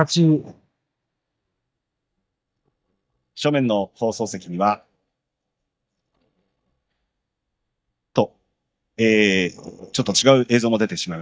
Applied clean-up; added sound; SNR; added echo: neural mask model DeepFilterNet 3.